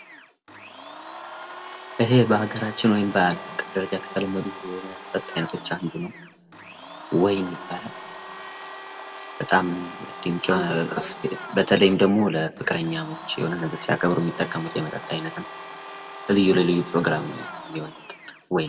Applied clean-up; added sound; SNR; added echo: none; Domestic sounds, home sounds; 13 dB; reverberation time 1.0 s.